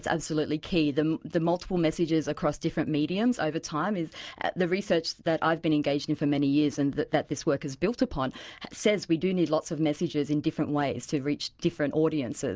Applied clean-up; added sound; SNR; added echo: none; none; none; none.